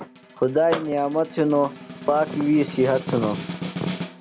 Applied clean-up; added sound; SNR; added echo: none; Snare drum; 11 dB; none.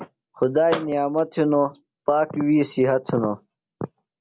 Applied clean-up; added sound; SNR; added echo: none; none; none; none.